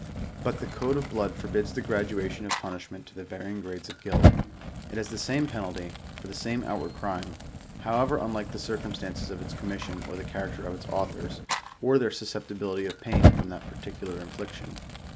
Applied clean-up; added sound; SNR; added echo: none; Fire; -2 dB; none.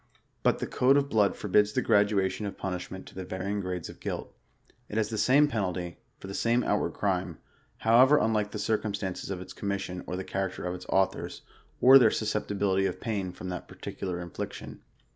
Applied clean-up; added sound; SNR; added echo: none; none; none; none.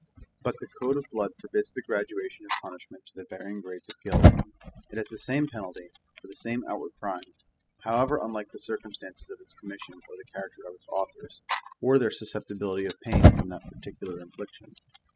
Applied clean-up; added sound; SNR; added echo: classical method spectral subtraction.